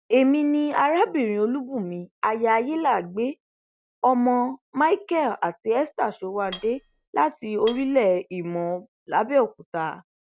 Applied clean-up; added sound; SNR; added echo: none; Cutlery, silverware; 18 dB; none.